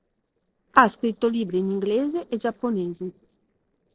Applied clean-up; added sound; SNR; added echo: neural separator model SepFormer DNS4.